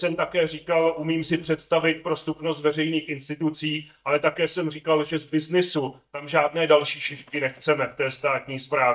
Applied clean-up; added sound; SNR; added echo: neural mask model DeepFilterNet 3.